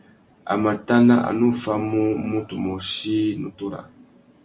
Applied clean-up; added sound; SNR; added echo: none; none; none; none.